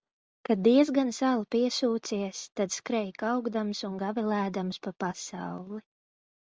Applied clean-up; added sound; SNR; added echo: none; none; none; none.